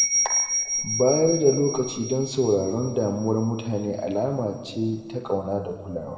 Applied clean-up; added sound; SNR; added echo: none; Bell; 6 dB; reverberation time 1.5 s.